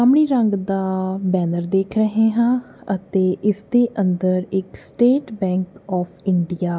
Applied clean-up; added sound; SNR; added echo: none; none; none; none.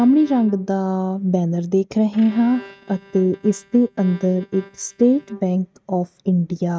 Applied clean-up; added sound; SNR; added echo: neural mask model RNNoise.